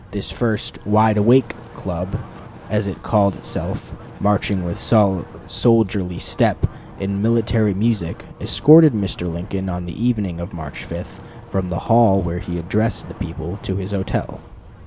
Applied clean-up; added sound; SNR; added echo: none; Wind; 18 dB; none.